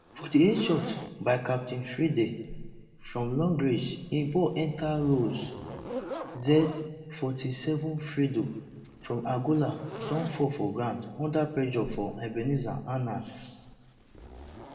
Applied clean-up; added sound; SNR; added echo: none; Zipper (clothing); 14 dB; reverberation time 1.2 s.